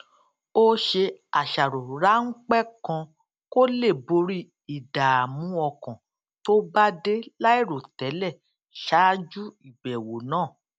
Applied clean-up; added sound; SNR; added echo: none; none; none; none.